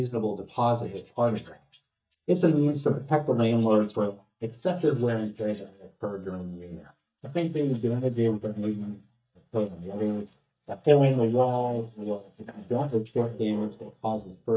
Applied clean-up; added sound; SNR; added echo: neural mask model DeepFilterNet 3.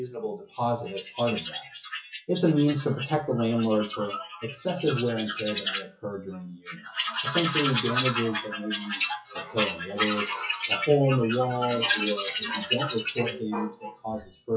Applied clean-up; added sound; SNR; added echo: classical method WPE with log-MMSE.